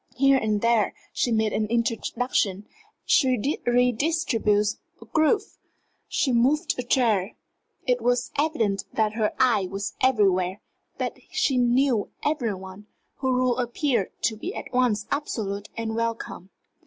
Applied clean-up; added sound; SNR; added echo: none; none; none; none.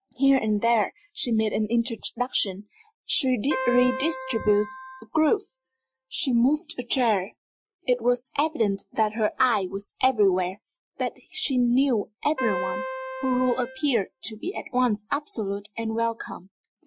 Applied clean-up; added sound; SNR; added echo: classical method Wiener filter.